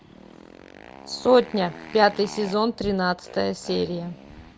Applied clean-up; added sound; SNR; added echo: none; Motorcycle; 19 dB; none.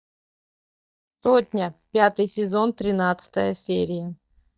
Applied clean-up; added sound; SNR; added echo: neural mask model DeepFilterNet 3.